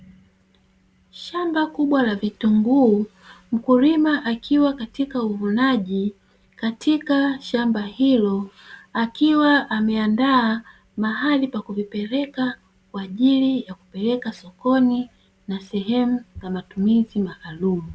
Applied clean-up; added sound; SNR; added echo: none; none; none; none.